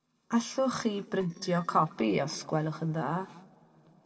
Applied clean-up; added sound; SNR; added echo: neural separator model SepFormer DNS4.